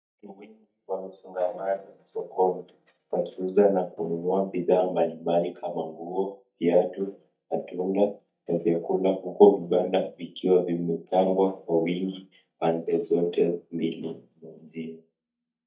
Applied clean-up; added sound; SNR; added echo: neural mask model DeepFilterNet 3.